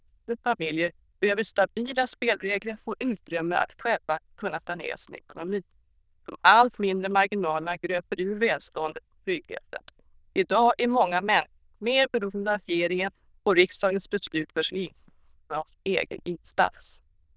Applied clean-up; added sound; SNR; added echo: neural diffusion model UNIVERSE++.